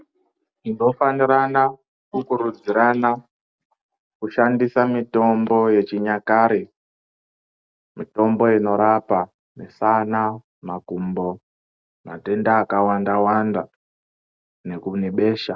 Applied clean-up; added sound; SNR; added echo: none; none; none; none.